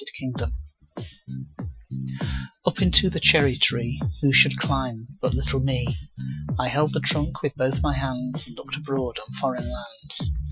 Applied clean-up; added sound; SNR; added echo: classical method Wiener filter.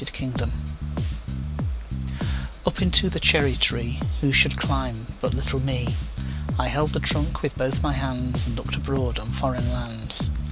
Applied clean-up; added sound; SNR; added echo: none; Bass guitar; 2 dB; none.